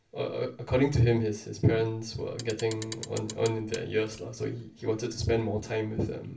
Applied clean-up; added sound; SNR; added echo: none; Clock; 17 dB; reverberation time 0.3 s.